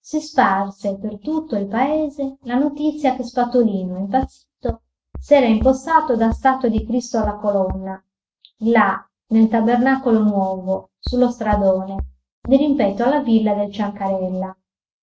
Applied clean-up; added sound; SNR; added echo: neural mask model RNNoise.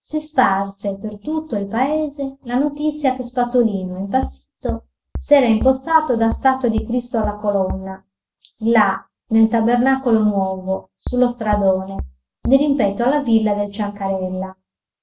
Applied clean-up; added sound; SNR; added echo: none; Bass drum; 11 dB; none.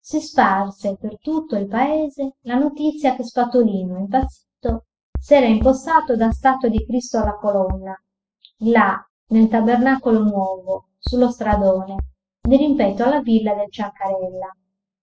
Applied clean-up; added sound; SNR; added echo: classical method spectral subtraction.